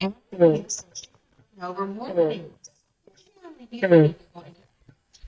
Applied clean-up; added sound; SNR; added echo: neural mask model DeepFilterNet 3.